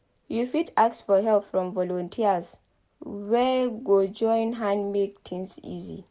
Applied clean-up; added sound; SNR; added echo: none; none; none; none.